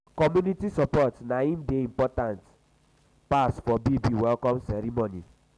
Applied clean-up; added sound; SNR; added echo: none; none; none; none.